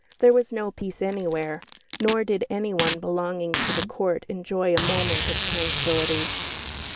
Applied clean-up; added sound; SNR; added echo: none; Packing tape, duct tape; 1 dB; none.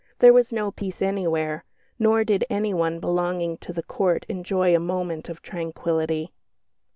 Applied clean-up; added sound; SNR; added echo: none; none; none; none.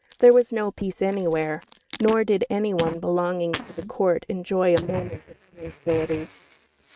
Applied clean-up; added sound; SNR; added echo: neural mask model RNNoise.